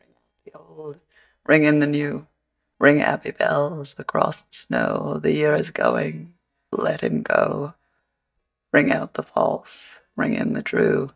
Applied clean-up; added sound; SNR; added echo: neural mask model DeepFilterNet 3.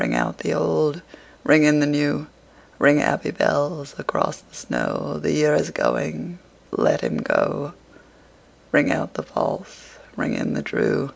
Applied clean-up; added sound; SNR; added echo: none; none; none; none.